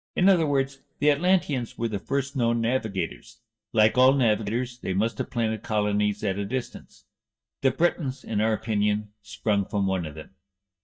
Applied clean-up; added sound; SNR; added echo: neural mask model DeepFilterNet 3.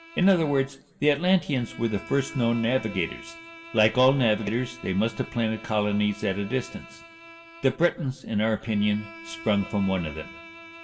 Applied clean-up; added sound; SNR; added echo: none; Bowed string instrument; 18 dB; reverberation time 0.7 s.